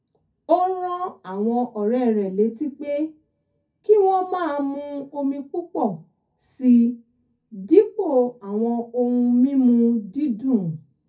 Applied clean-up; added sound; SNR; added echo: none; none; none; reverberation time 0.3 s.